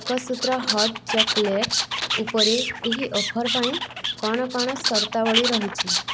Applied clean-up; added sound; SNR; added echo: none; Animal; 0 dB; none.